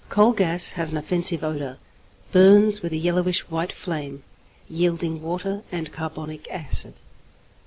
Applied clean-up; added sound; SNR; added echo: none; none; none; none.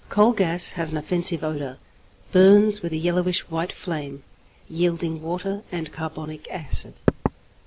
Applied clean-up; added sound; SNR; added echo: none; Knock / Wood; 2 dB; none.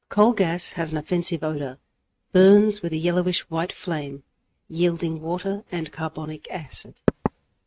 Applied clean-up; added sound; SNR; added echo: neural mask model RNNoise.